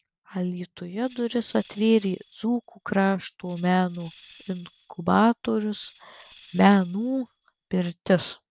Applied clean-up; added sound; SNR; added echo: none; Tambourine; 14 dB; none.